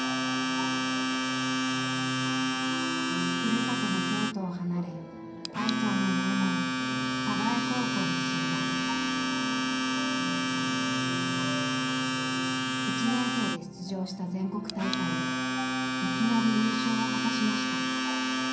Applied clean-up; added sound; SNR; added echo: none; Domestic sounds, home sounds; -3 dB; reverberation time 0.6 s.